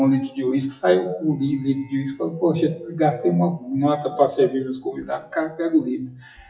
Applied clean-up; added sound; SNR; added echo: classical method WPE with log-MMSE.